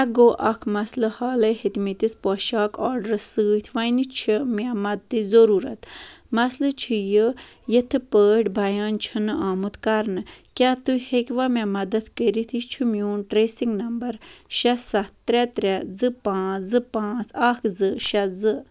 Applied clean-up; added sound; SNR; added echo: none; none; none; none.